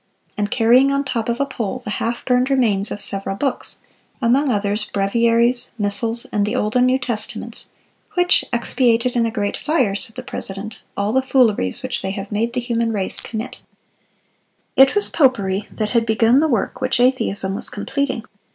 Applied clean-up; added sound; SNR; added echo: none; Crushing; 17 dB; none.